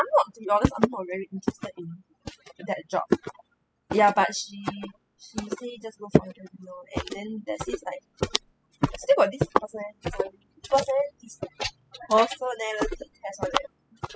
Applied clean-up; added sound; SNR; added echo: classical method spectral subtraction.